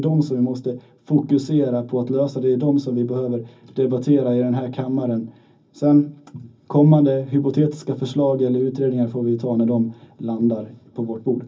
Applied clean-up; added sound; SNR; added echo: none; none; none; reverberation time 0.4 s.